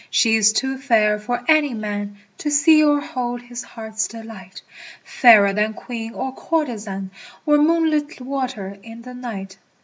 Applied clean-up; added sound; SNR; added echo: none; none; none; none.